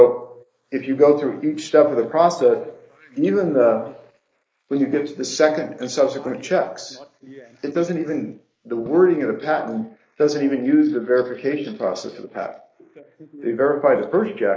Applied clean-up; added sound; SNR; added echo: neural mask model Resemble Enhance denoiser.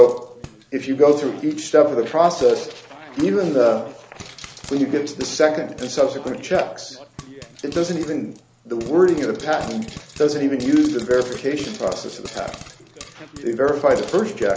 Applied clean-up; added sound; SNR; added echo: none; Frying (food); 20 dB; none.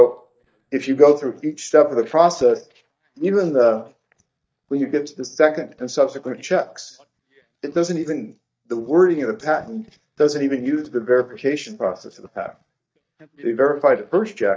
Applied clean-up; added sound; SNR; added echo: neural mask model DeepFilterNet 3.